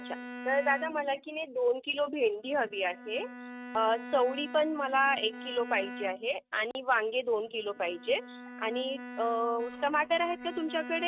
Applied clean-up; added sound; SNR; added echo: neural mask model RNNoise.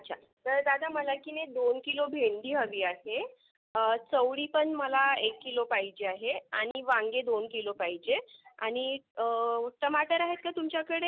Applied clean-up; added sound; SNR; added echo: none; none; none; none.